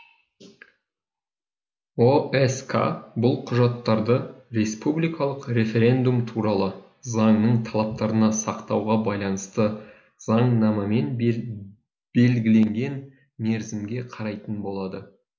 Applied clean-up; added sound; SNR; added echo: none; none; none; none.